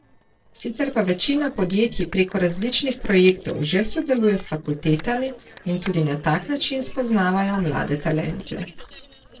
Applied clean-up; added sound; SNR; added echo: neural separator model SepFormer DNS4.